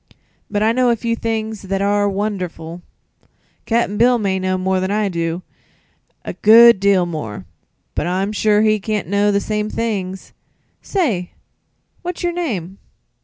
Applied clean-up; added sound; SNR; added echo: none; none; none; none.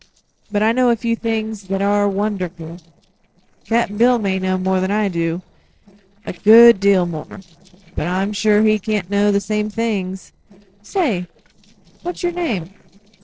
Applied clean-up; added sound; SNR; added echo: neural separator model SepFormer DNS4.